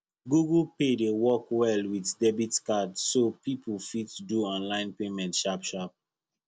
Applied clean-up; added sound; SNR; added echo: none; none; none; none.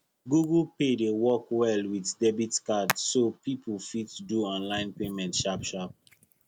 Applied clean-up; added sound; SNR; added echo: none; Hands; 14 dB; none.